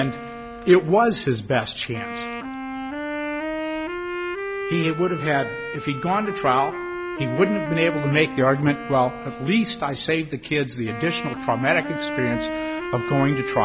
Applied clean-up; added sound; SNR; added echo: none; Wind instrument, woodwind instrument; 7 dB; none.